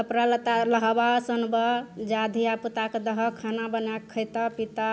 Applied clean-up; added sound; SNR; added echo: none; none; none; none.